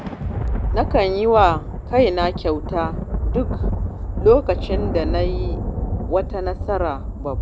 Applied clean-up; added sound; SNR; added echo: none; Thunder; 2 dB; none.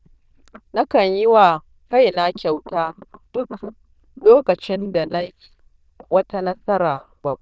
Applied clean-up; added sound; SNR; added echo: neural diffusion model UNIVERSE++.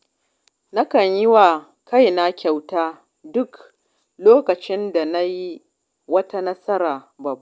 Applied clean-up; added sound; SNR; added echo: none; none; none; none.